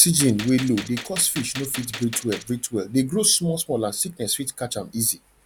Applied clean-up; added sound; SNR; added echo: none; Gunshot, gunfire; 13 dB; none.